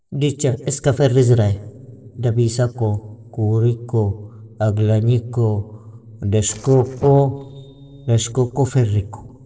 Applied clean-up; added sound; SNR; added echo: neural separator model SepFormer DNS4.